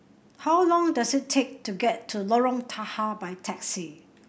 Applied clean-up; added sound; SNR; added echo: none; none; none; none.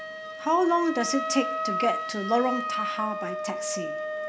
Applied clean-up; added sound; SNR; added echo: none; Wind instrument, woodwind instrument; 3 dB; none.